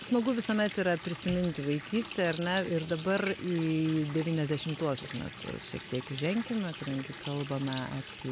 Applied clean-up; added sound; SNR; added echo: none; Water tap, faucet; 11 dB; none.